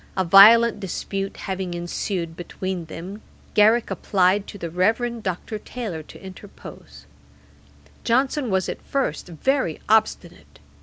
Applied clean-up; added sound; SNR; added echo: none; none; none; none.